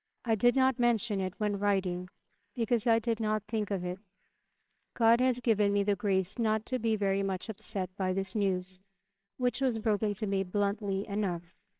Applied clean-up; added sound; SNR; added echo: neural separator model SepFormer WHAMR!.